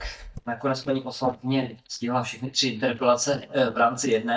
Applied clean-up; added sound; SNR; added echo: neural mask model DeepFilterNet 3.